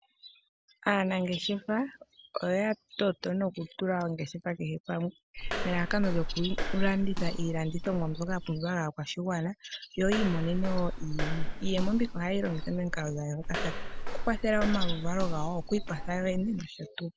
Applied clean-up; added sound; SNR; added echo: none; Walk, footsteps; -1 dB; none.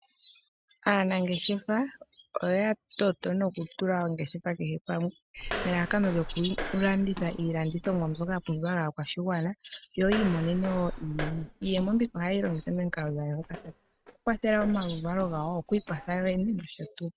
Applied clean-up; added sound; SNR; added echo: neural mask model RNNoise.